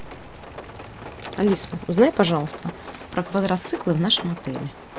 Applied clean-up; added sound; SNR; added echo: none; Rain; 15 dB; none.